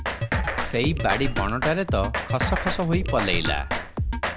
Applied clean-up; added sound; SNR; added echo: none; Drum kit; 0 dB; none.